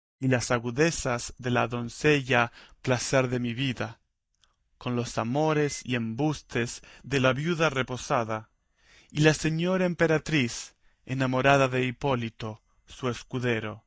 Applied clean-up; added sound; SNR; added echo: neural mask model DeepFilterNet 3.